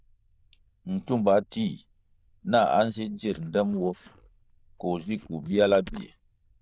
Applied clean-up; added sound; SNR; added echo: neural diffusion model UNIVERSE++.